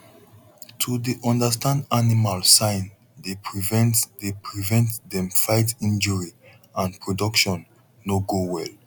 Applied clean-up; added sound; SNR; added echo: none; none; none; none.